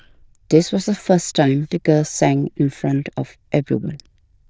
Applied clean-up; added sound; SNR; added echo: neural diffusion model UNIVERSE++.